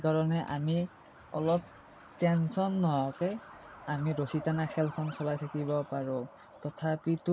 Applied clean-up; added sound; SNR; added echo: none; Truck; 19 dB; none.